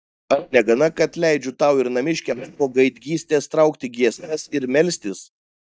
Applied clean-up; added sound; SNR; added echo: neural mask model DeepFilterNet 3.